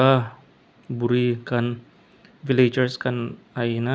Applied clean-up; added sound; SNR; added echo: none; none; none; none.